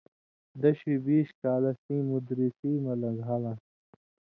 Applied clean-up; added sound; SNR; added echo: none; none; none; none.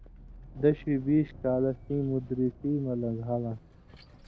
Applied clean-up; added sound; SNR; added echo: none; Sliding door + Vehicle; 19 dB; none.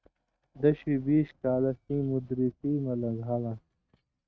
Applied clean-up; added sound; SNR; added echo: neural mask model RNNoise.